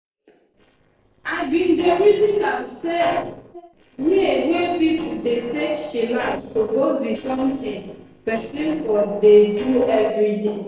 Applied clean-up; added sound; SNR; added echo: neural separator model SepFormer DNS4.